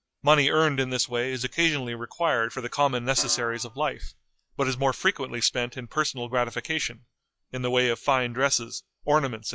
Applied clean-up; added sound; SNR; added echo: classical method log-MMSE.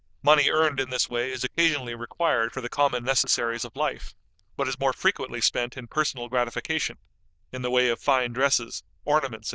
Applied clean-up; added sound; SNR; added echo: neural diffusion model UNIVERSE++.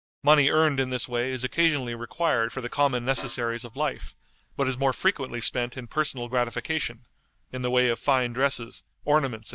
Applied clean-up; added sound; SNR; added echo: neural mask model DeepFilterNet 3.